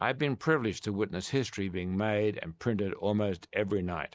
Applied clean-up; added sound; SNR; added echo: none; none; none; none.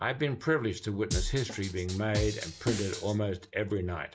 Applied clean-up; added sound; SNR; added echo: none; Drum kit; 4 dB; reverberation time 0.2 s.